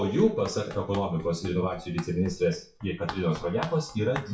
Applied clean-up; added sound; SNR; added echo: classical method WPE with log-MMSE.